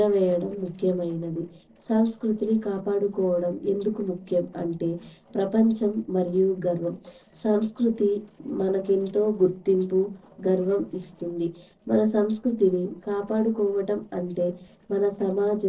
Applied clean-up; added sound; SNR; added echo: neural separator model SepFormer DNS4.